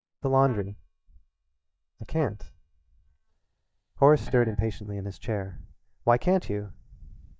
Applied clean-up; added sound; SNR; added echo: neural mask model DeepFilterNet 3.